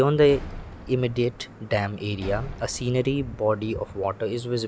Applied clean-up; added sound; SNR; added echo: none; Slam; 16 dB; none.